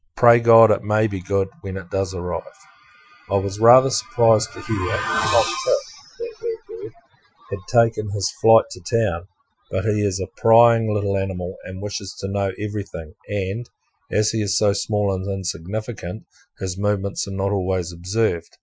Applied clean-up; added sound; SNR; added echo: classical method Wiener filter.